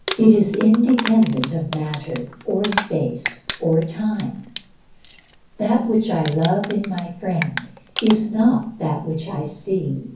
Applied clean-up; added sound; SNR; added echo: none; Crumpling, crinkling; 11 dB; reverberation time 0.6 s.